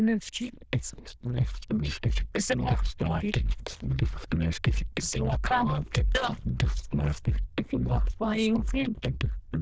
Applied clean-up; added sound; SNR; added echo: neural diffusion model UNIVERSE++.